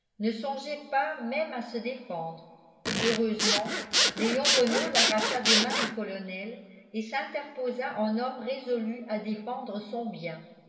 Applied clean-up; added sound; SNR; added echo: none; Zipper (clothing) / Sawing; -4 dB; reverberation time 2.0 s.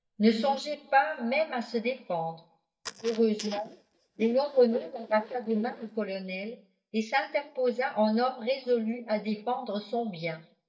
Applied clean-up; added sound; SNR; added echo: neural mask model DeepFilterNet 3.